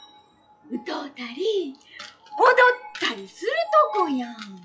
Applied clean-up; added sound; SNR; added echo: classical method log-MMSE.